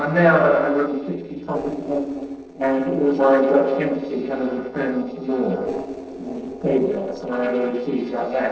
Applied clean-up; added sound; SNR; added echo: neural separator model SepFormer DNS4.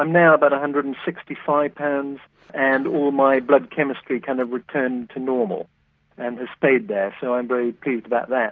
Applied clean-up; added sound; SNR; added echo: none; none; none; none.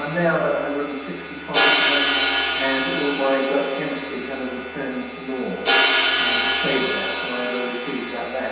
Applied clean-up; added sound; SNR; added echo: none; Crash cymbal; -4 dB; reverberation time 1.2 s.